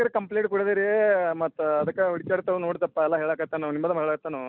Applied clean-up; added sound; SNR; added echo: none; none; none; none.